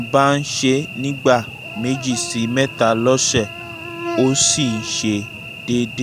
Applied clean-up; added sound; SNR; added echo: none; Cricket / Buzz; 12 dB; none.